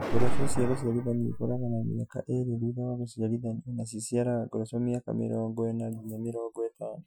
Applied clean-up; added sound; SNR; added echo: classical method Wiener filter.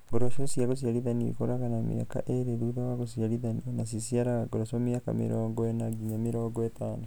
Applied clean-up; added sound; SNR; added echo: none; none; none; none.